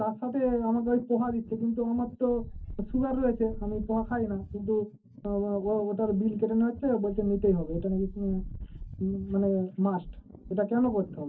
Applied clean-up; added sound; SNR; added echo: none; Wind; 13 dB; reverberation time 0.4 s.